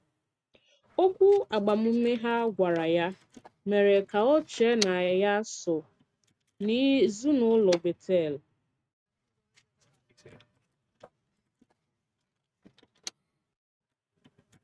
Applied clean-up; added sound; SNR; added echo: neural mask model RNNoise.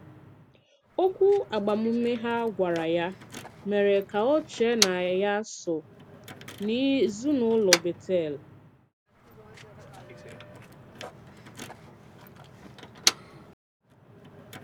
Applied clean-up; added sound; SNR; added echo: none; Motor vehicle (road); 8 dB; none.